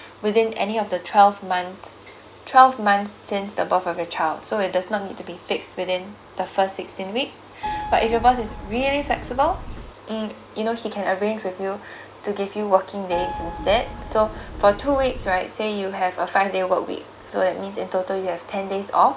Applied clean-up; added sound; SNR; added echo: none; Keyboard (musical); 9 dB; none.